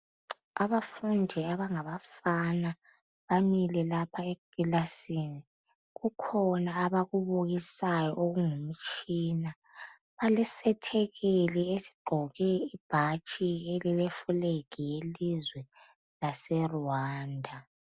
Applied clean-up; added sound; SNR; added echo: none; none; none; none.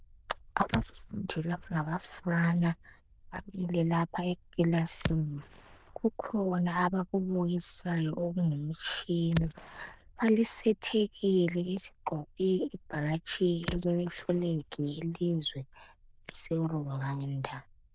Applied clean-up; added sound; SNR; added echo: neural diffusion model UNIVERSE++.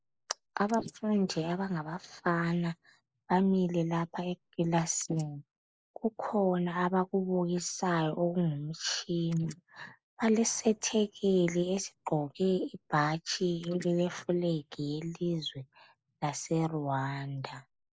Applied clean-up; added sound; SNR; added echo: neural mask model Resemble Enhance denoiser.